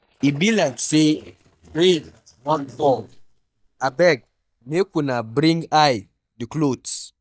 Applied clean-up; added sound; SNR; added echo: neural mask model DeepFilterNet 3.